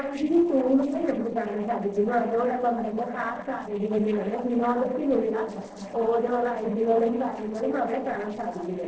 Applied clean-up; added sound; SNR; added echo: neural separator model SepFormer DNS4.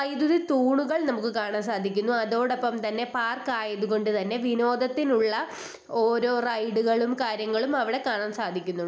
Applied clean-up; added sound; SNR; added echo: none; none; none; none.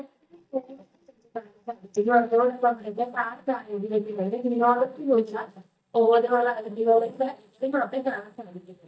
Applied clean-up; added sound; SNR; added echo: neural mask model DeepFilterNet 3.